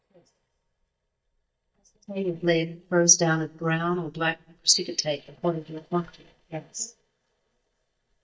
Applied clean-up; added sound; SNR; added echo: neural mask model DeepFilterNet 3.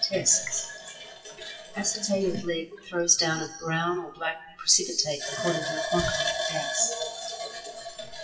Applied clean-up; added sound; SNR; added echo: classical method WPE with log-MMSE.